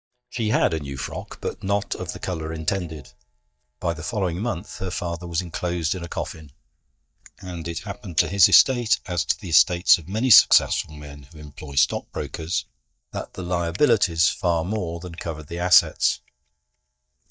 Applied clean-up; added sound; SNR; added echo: neural mask model DeepFilterNet 3.